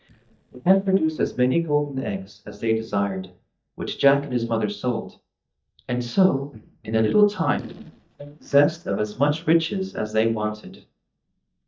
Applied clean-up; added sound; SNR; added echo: neural mask model DeepFilterNet 3.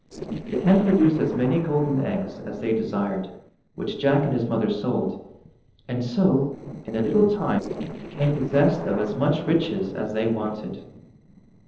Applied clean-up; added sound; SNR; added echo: neural separator model SepFormer DNS4.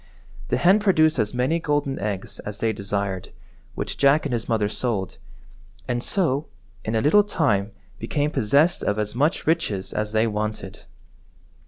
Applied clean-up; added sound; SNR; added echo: none; none; none; none.